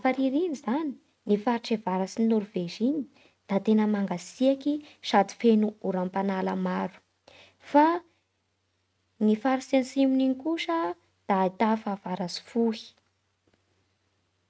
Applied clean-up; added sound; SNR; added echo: none; none; none; none.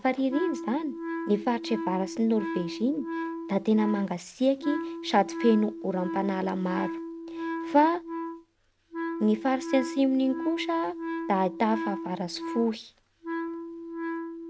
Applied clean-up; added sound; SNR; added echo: none; Wind instrument, woodwind instrument; 7 dB; none.